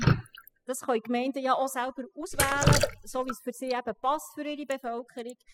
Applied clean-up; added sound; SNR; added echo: classical method spectral subtraction.